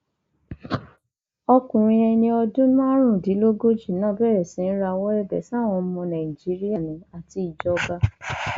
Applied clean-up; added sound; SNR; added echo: neural mask model Resemble Enhance denoiser.